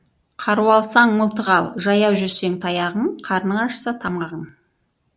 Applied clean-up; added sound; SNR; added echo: none; none; none; none.